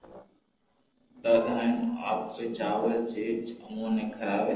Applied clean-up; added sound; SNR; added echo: neural separator model SepFormer DNS4.